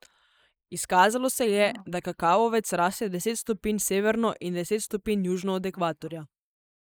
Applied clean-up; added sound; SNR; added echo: neural mask model Resemble Enhance denoiser.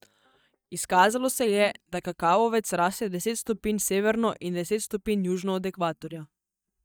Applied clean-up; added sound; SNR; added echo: neural mask model DeepFilterNet 3.